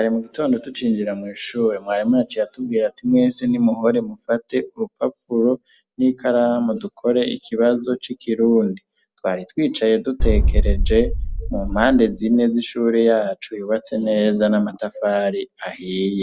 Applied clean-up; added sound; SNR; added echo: none; Boom; -1 dB; none.